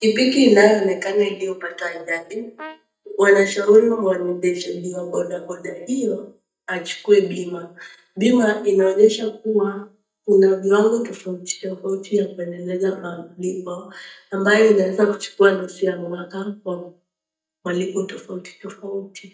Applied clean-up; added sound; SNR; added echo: neural mask model DeepFilterNet 3.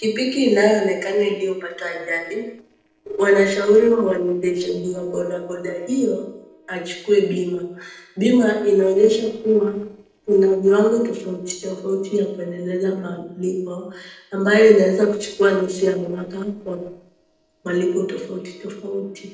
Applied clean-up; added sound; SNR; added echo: neural separator model SepFormer DNS4.